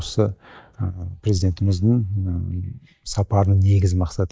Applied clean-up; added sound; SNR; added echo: neural mask model DeepFilterNet 3.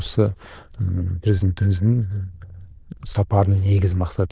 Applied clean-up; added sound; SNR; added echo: neural diffusion model UNIVERSE++.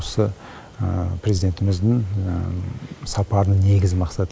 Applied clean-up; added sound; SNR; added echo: none; none; none; none.